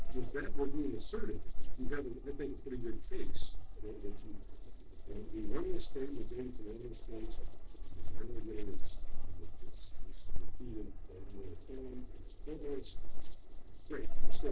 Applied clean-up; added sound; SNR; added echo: neural separator model SepFormer DNS4.